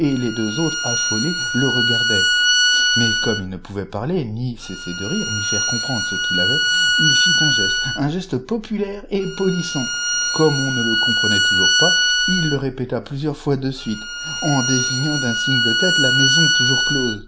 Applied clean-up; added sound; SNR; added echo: none; Bowed string instrument; -3 dB; none.